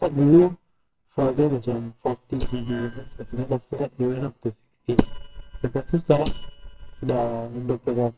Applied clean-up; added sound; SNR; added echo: neural separator model SepFormer WHAMR!.